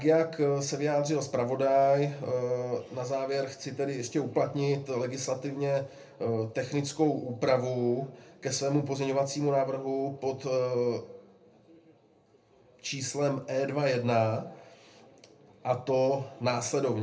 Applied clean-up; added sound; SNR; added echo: none; none; none; reverberation time 0.3 s.